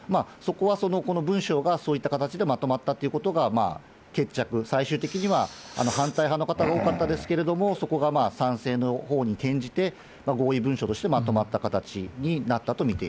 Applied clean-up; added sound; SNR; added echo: none; none; none; none.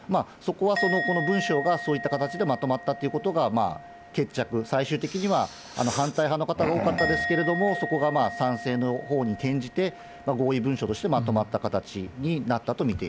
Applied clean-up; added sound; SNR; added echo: none; Musical instrument; 10 dB; none.